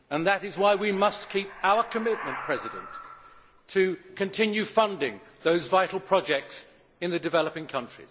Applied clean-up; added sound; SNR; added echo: none; Animal; 14 dB; none.